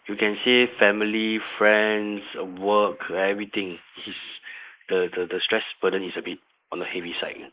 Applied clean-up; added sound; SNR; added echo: neural mask model Resemble Enhance denoiser.